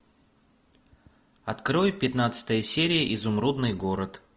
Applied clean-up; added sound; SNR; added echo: none; none; none; none.